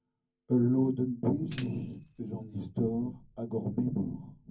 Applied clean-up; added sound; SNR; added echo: none; Tambourine; 2 dB; reverberation time 0.3 s.